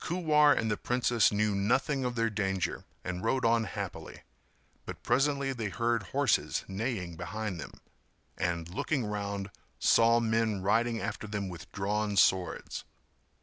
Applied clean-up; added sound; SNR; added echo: none; none; none; none.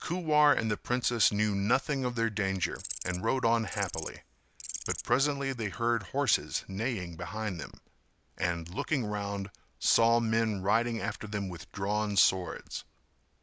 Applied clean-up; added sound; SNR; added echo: none; Insect; 11 dB; none.